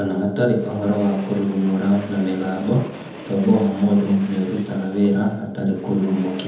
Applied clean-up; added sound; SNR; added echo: none; Train; 16 dB; reverberation time 1.0 s.